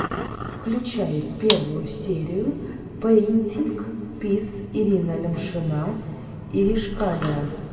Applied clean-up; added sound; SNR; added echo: none; Gunshot, gunfire; 4 dB; reverberation time 2.0 s.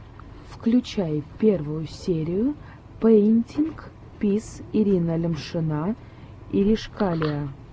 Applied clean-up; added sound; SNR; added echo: none; none; none; none.